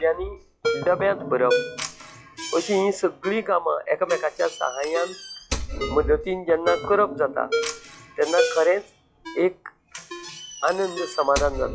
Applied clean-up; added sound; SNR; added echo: classical method log-MMSE.